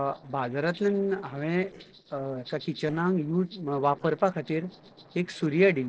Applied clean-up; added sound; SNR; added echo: neural separator model SepFormer DNS4.